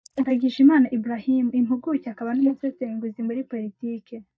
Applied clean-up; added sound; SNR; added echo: neural mask model DeepFilterNet 3.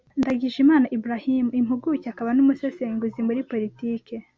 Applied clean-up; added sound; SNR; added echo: none; none; none; none.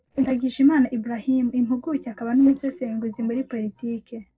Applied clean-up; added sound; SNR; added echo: neural separator model SepFormer DNS4.